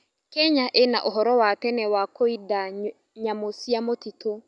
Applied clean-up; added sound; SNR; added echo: none; none; none; none.